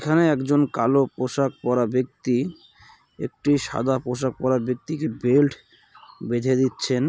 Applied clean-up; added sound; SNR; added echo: none; none; none; none.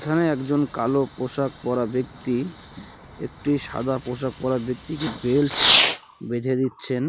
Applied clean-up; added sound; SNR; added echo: none; Fireworks; 1 dB; none.